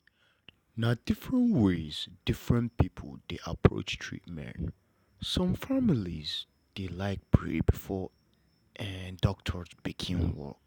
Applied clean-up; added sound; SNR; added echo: none; none; none; none.